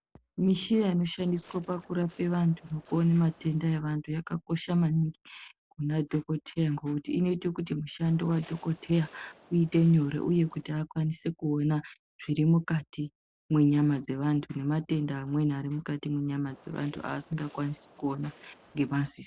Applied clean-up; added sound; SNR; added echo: neural separator model SepFormer DNS4.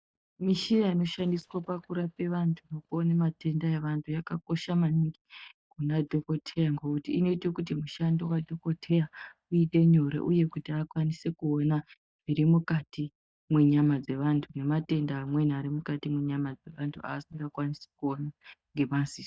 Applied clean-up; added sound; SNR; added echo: neural mask model DeepFilterNet 3.